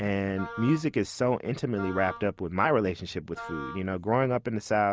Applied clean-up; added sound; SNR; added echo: none; Wind instrument, woodwind instrument; 14 dB; none.